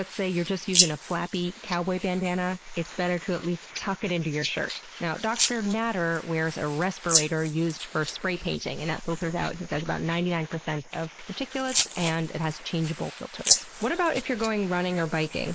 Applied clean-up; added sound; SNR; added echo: neural mask model Resemble Enhance denoiser.